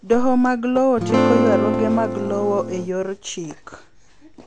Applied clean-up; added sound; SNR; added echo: none; Acoustic guitar / Strum; -1 dB; none.